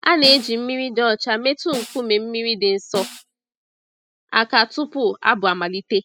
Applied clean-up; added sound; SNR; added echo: classical method spectral subtraction.